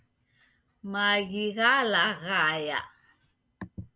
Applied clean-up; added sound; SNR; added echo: none; none; none; none.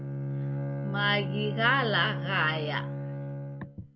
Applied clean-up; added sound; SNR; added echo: none; Bowed string instrument; 2 dB; none.